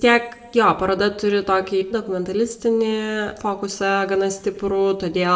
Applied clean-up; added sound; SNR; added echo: none; none; none; reverberation time 1.1 s.